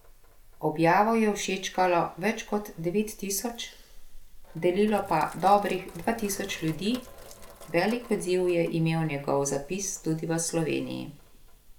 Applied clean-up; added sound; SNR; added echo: none; Sink (filling or washing); 18 dB; none.